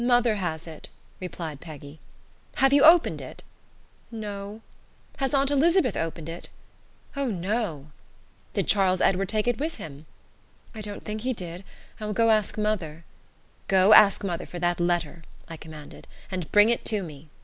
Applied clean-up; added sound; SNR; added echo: none; none; none; none.